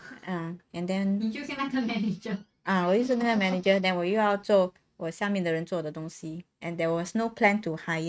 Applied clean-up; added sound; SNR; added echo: neural mask model RNNoise.